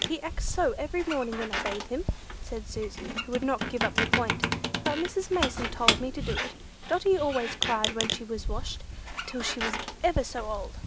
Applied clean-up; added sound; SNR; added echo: none; Squeak; 0 dB; none.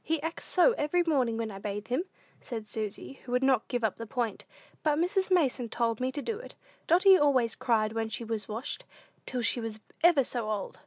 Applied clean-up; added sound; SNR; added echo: none; none; none; none.